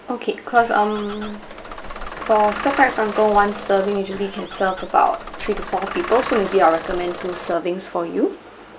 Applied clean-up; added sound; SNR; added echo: none; Engine starting / Bus; 11 dB; none.